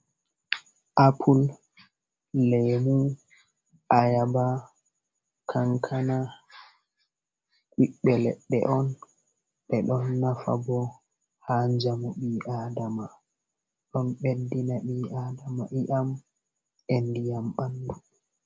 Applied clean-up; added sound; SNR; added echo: none; none; none; none.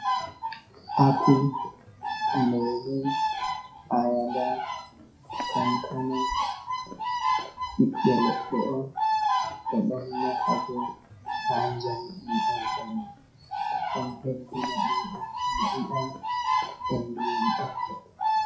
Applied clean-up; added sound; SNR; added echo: classical method WPE with log-MMSE.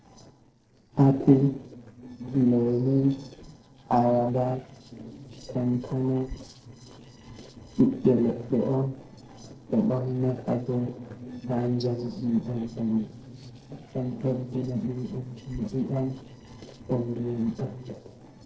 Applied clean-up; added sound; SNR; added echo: neural separator model SepFormer DNS4.